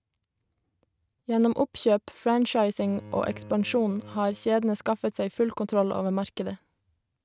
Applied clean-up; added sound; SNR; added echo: neural mask model RNNoise.